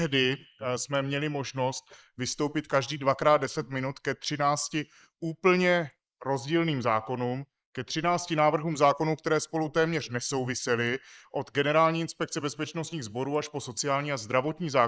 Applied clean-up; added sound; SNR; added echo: neural mask model Resemble Enhance denoiser.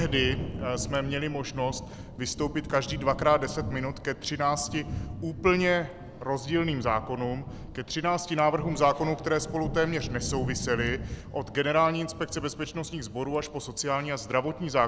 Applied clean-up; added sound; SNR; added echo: none; Thunder; 9 dB; none.